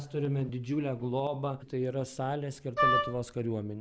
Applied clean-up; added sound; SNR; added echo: none; Wind instrument, woodwind instrument; -4 dB; none.